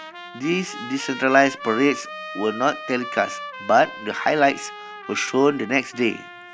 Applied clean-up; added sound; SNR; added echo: none; Trumpet; 13 dB; none.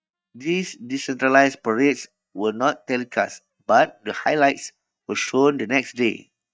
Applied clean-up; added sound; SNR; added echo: neural mask model DeepFilterNet 3.